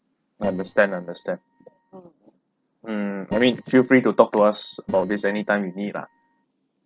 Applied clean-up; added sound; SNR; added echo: neural separator model SepFormer DNS4.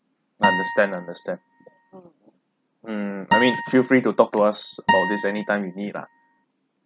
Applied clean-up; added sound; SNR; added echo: none; Acoustic guitar; 3 dB; none.